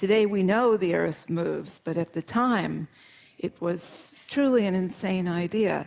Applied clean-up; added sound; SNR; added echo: none; none; none; none.